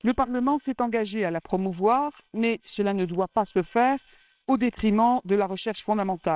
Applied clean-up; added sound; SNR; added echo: neural separator model SepFormer WHAMR!.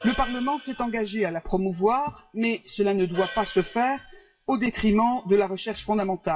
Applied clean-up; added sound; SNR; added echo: classical method WPE with log-MMSE.